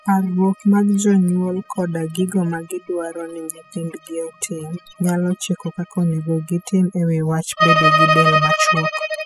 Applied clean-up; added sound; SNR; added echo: classical method spectral subtraction.